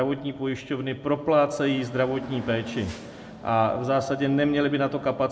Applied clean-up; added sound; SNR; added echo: none; Hiss / Bus / Engine; 16 dB; reverberation time 1.7 s.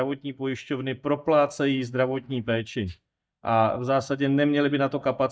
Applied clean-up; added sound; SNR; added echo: neural mask model DeepFilterNet 3.